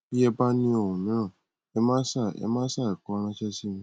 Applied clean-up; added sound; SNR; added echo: none; none; none; none.